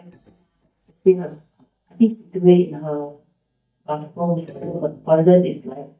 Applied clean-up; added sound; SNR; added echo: neural mask model DeepFilterNet 3.